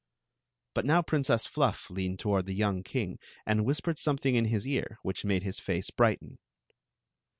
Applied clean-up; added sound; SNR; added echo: none; none; none; none.